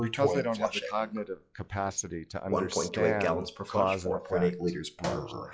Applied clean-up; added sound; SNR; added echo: classical method log-MMSE.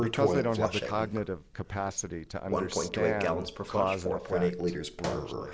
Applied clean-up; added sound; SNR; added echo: none; Toilet flush; 0 dB; none.